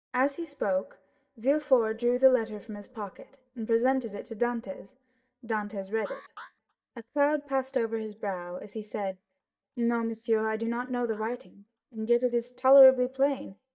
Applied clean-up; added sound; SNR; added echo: neural mask model DeepFilterNet 3.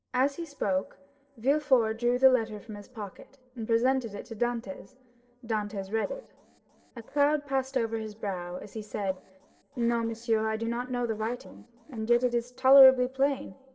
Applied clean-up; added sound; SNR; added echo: neural separator model SepFormer DNS4.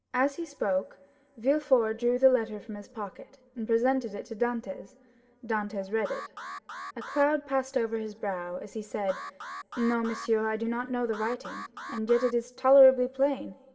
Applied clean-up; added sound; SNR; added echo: none; Alarm; 13 dB; reverberation time 2.4 s.